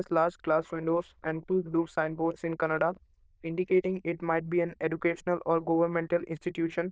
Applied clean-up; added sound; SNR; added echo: neural diffusion model UNIVERSE++.